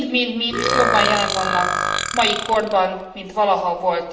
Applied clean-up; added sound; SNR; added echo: none; Burping, eructation; 1 dB; reverberation time 0.9 s.